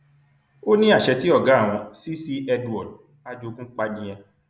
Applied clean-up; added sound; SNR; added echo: none; none; none; none.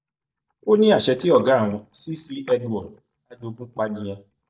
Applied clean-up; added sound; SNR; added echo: neural mask model DeepFilterNet 3.